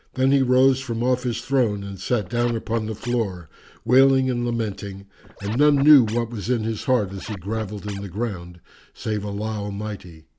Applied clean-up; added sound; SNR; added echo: none; Scratching (performance technique); 17 dB; none.